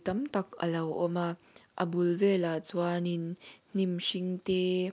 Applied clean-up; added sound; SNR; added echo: none; none; none; none.